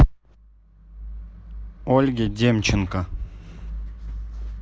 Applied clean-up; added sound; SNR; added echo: none; none; none; none.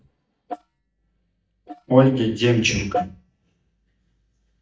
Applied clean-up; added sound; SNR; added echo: neural mask model DeepFilterNet 3.